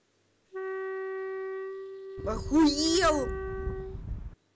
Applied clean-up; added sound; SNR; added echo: none; Wind instrument, woodwind instrument + Wind; 5 dB; none.